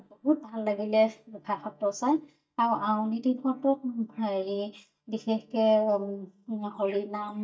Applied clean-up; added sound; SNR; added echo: neural mask model DeepFilterNet 3.